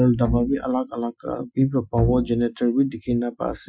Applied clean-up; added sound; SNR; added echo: classical method Wiener filter.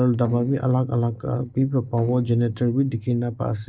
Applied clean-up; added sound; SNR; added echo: neural separator model SepFormer DNS4.